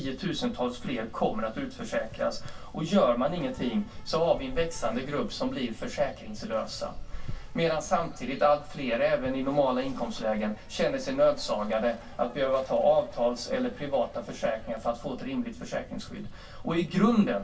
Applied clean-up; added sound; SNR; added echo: none; Insect; 12 dB; reverberation time 0.2 s.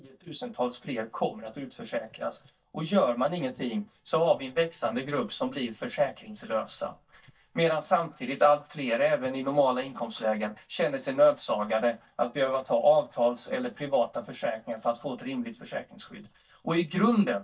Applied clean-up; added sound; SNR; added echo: neural mask model DeepFilterNet 3.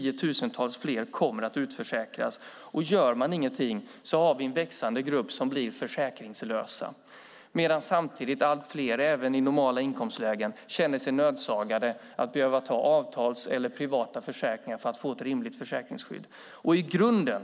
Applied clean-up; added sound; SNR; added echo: none; none; none; none.